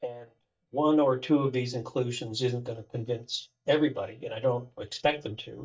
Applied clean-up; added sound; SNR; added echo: neural mask model DeepFilterNet 3.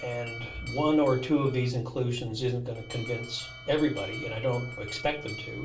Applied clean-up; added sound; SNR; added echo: none; Alarm; 14 dB; reverberation time 0.3 s.